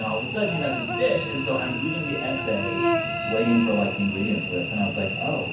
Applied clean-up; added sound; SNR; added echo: none; Cricket / Buzz; 2 dB; reverberation time 0.6 s.